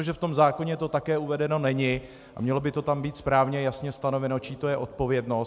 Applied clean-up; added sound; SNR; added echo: none; none; none; none.